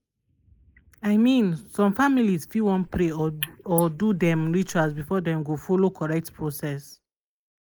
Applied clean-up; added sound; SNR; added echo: neural mask model Resemble Enhance denoiser.